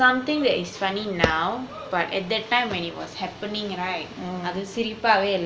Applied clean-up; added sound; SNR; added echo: none; none; none; none.